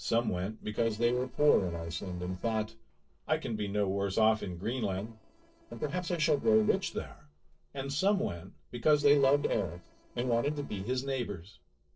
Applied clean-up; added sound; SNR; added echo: neural separator model SepFormer DNS4.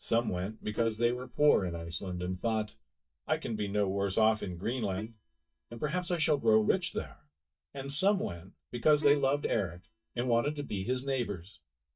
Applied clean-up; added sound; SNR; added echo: neural mask model DeepFilterNet 3.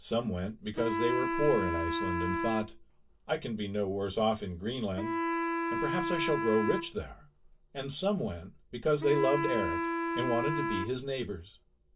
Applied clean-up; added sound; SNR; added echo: none; Wind instrument, woodwind instrument; 2 dB; reverberation time 0.1 s.